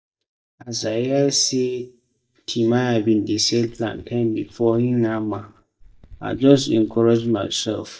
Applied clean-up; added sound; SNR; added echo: neural mask model DeepFilterNet 3.